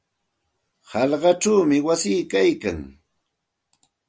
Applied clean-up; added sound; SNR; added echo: none; none; none; none.